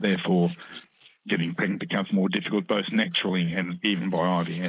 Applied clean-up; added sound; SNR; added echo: neural mask model Resemble Enhance denoiser.